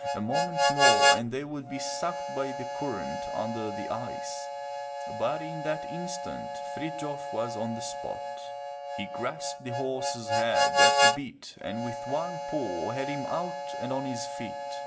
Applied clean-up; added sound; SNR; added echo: none; Harmonica; -4 dB; reverberation time 0.3 s.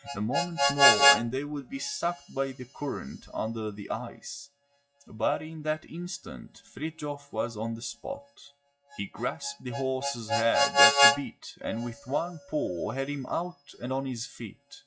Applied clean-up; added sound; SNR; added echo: classical method WPE with log-MMSE.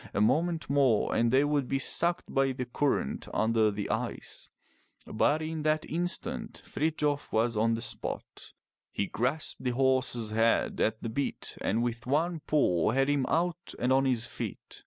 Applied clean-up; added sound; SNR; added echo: none; none; none; none.